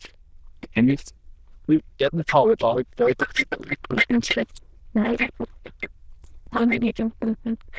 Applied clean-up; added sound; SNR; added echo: neural diffusion model UNIVERSE++.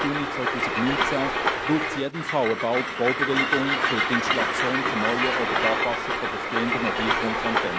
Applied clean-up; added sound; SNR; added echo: none; Train; -3 dB; none.